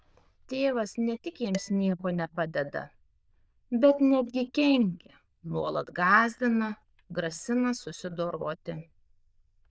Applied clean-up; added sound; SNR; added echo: neural diffusion model UNIVERSE++.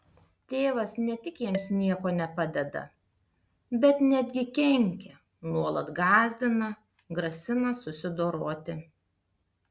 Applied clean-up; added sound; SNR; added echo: none; Dishes, pots, and pans; 17 dB; none.